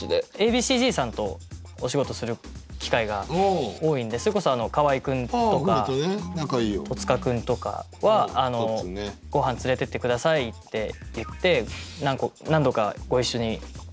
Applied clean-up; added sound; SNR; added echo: none; none; none; none.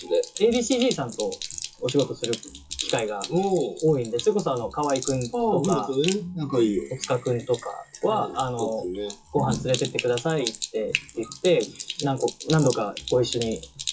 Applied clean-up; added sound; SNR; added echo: classical method WPE with log-MMSE.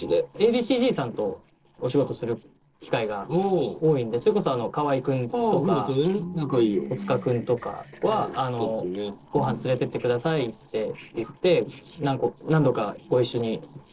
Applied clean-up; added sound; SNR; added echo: neural separator model SepFormer DNS4.